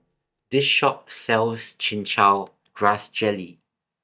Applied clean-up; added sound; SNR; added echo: neural mask model DeepFilterNet 3.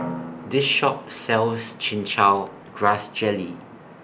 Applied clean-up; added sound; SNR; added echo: none; Drum; 16 dB; none.